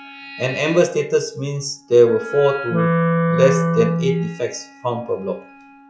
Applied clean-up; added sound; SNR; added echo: classical method log-MMSE.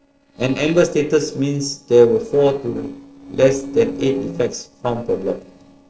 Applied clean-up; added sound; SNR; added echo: neural separator model SepFormer DNS4.